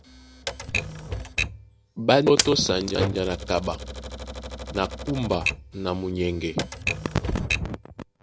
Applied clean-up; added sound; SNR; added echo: none; Typewriter; 5 dB; none.